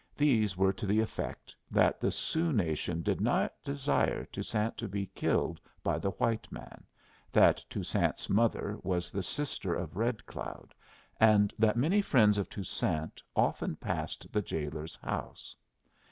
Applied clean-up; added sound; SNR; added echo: none; none; none; none.